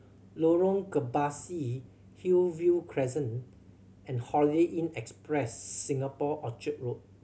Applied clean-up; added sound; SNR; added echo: none; none; none; none.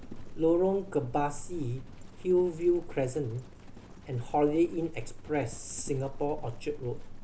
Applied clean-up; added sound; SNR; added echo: none; Livestock, farm animals, working animals; 10 dB; none.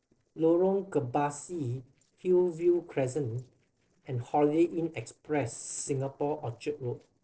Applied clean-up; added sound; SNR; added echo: neural separator model SepFormer DNS4.